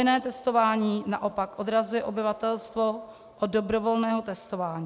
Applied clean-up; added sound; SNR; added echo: none; none; none; none.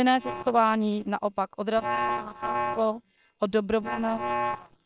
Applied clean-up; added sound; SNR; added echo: neural separator model SepFormer WHAM!.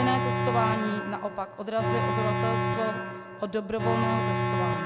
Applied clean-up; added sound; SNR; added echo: none; Alarm; -2 dB; none.